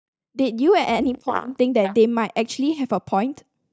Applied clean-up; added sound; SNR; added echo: neural mask model DeepFilterNet 3.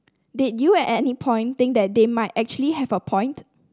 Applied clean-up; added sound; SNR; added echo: none; none; none; none.